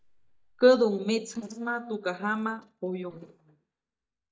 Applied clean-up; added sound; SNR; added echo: neural mask model DeepFilterNet 3.